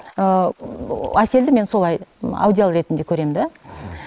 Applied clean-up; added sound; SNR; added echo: neural mask model Resemble Enhance denoiser.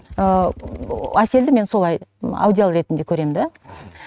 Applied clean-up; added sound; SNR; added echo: neural mask model RNNoise.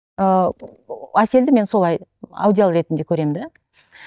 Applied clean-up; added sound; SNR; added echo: neural mask model DeepFilterNet 3.